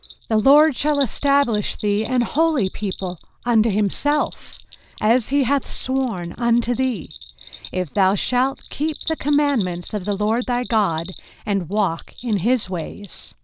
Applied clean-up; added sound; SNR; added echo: none; Bell; 19 dB; none.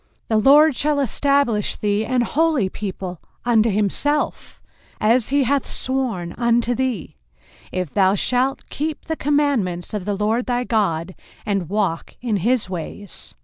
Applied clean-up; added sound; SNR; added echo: none; none; none; none.